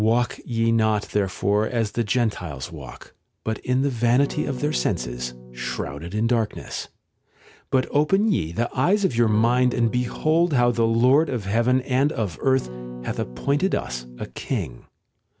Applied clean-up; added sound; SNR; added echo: none; Electric guitar / Strum; 13 dB; none.